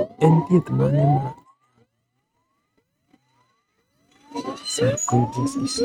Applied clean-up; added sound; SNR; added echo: neural mask model RNNoise.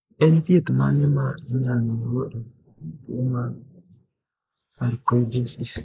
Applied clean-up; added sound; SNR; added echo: neural mask model Resemble Enhance denoiser.